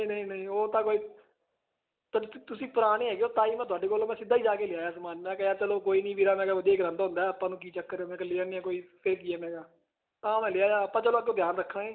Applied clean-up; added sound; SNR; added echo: none; none; none; none.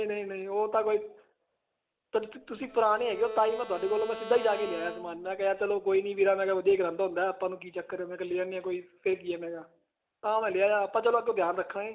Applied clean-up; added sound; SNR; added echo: none; Bowed string instrument; 12 dB; none.